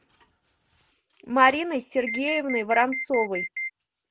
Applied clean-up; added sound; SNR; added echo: none; Alarm; 6 dB; none.